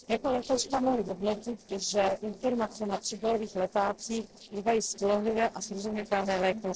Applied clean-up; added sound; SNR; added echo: neural separator model SepFormer DNS4.